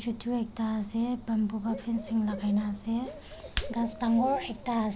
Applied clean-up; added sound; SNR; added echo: none; Cricket / Bird; 16 dB; none.